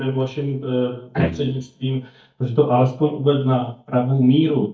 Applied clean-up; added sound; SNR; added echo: neural mask model DeepFilterNet 3.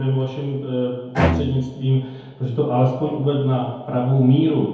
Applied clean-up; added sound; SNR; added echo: none; Bowed string instrument; 5 dB; reverberation time 1.9 s.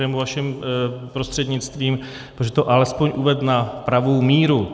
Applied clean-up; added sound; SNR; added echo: none; none; none; none.